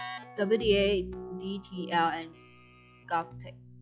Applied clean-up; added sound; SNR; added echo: classical method log-MMSE.